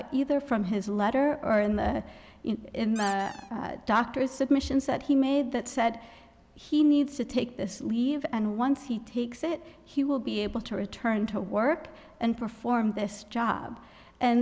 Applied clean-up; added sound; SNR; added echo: none; Squeak; 17 dB; none.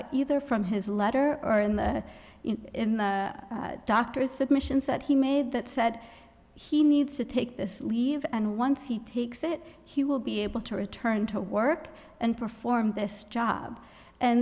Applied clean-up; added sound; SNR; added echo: none; none; none; none.